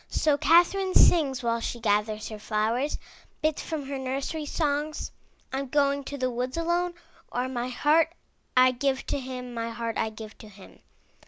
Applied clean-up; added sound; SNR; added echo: none; none; none; none.